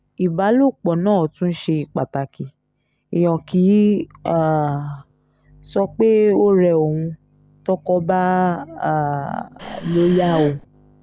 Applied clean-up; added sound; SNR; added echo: none; Breathing; 11 dB; none.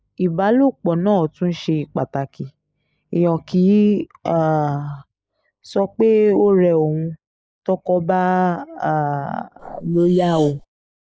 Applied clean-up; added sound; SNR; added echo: neural mask model Resemble Enhance denoiser.